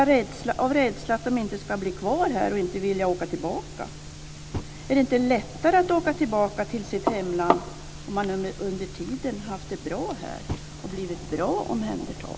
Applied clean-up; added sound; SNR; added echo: none; Fire; 19 dB; none.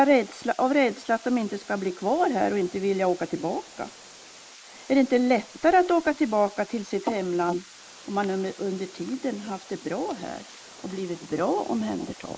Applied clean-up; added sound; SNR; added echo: neural mask model Resemble Enhance denoiser.